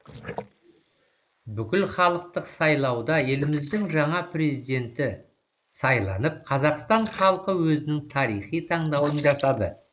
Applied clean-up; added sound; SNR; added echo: neural mask model Resemble Enhance denoiser.